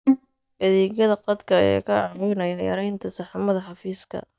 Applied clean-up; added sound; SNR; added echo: neural mask model DeepFilterNet 3.